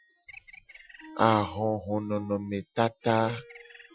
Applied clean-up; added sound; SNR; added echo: classical method Wiener filter.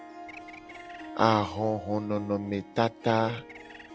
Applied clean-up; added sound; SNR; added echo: none; Bird + Harp; 14 dB; none.